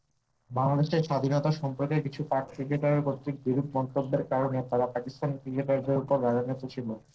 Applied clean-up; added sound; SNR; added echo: neural separator model SepFormer DNS4.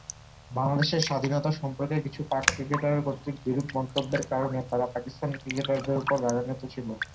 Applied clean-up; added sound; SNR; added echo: none; Raindrop; 9 dB; reverberation time 0.2 s.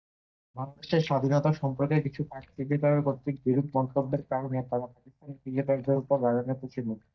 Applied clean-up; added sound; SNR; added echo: neural mask model DeepFilterNet 3.